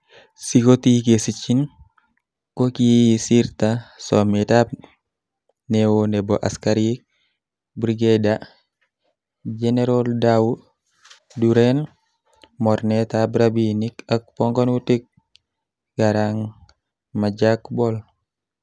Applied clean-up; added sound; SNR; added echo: none; none; none; none.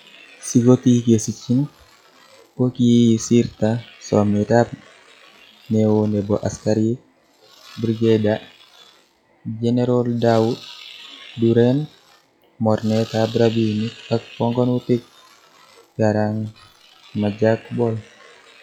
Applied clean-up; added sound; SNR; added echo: classical method log-MMSE.